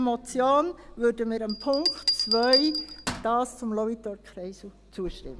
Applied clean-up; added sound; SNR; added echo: none; Bell; 5 dB; none.